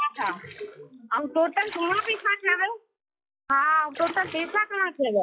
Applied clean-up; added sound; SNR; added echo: classical method log-MMSE.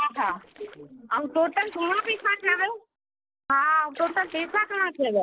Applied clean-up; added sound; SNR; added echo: neural separator model SepFormer DNS4.